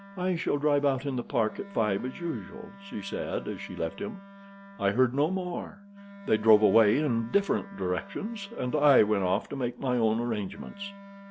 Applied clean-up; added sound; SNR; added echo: none; Wind instrument, woodwind instrument; 20 dB; none.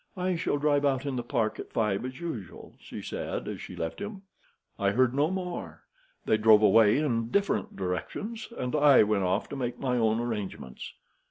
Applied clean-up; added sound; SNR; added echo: none; none; none; none.